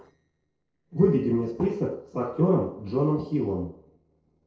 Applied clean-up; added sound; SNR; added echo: neural separator model SepFormer DNS4.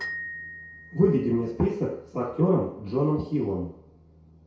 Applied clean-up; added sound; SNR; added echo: none; Glockenspiel; 15 dB; reverberation time 0.6 s.